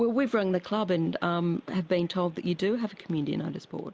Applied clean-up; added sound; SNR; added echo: none; none; none; none.